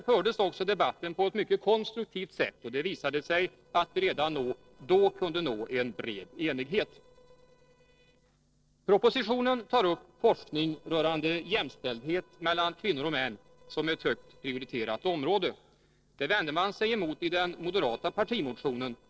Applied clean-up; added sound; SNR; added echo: neural separator model SepFormer DNS4.